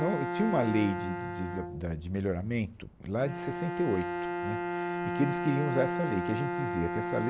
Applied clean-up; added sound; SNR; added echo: none; Bowed string instrument; 3 dB; none.